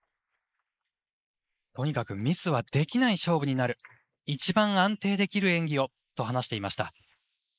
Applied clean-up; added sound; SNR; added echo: neural mask model Resemble Enhance denoiser.